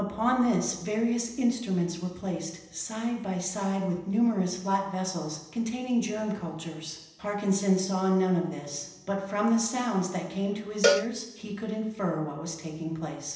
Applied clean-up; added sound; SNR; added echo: none; Cowbell; 2 dB; reverberation time 0.9 s.